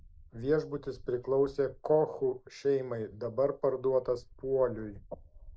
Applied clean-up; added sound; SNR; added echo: neural mask model Resemble Enhance denoiser.